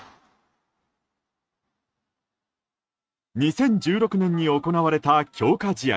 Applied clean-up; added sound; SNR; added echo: neural mask model RNNoise.